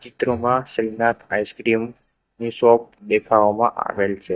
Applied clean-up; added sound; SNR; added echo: neural mask model DeepFilterNet 3.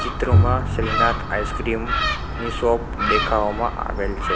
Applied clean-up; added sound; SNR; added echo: none; Bowed string instrument + Gull, seagull; -3 dB; none.